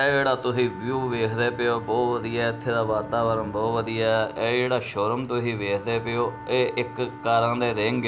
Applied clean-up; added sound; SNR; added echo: none; Wind instrument, woodwind instrument; 17 dB; none.